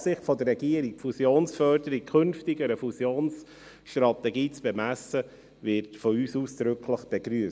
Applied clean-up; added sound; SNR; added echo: none; none; none; none.